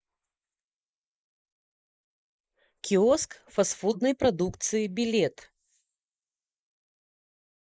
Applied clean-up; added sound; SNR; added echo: neural mask model Resemble Enhance denoiser.